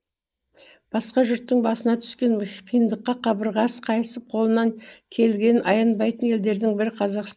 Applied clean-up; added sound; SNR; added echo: neural mask model Resemble Enhance denoiser.